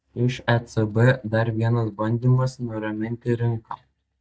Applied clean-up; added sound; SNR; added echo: neural mask model DeepFilterNet 3.